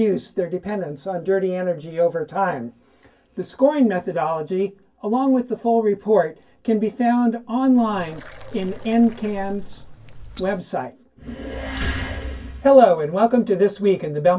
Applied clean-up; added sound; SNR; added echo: none; Water; 15 dB; reverberation time 0.1 s.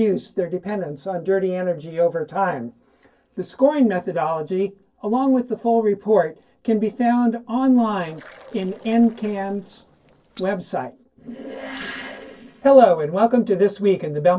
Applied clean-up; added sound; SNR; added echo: neural separator model SepFormer DNS4.